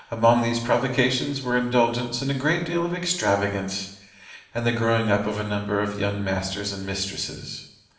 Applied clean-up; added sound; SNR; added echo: none; none; none; reverberation time 0.8 s.